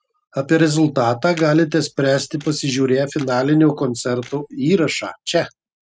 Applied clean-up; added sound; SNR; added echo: neural mask model RNNoise.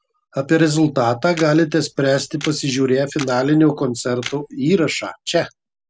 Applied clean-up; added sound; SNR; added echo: none; Camera; 19 dB; none.